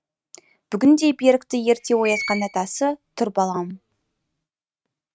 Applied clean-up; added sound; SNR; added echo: neural mask model RNNoise.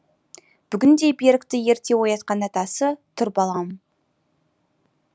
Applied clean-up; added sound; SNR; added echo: none; none; none; none.